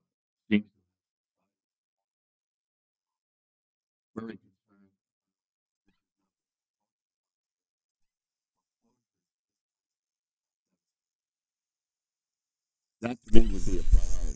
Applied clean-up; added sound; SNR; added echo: neural mask model DeepFilterNet 3.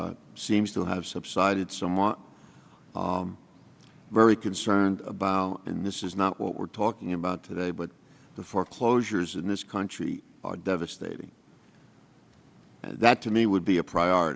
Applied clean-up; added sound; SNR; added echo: none; none; none; none.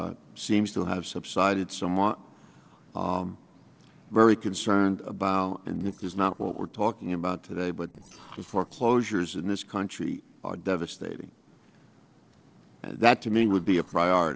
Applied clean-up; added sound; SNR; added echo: neural separator model SepFormer DNS4.